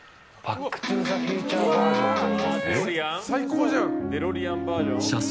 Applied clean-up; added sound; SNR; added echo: none; Electric guitar; 2 dB; none.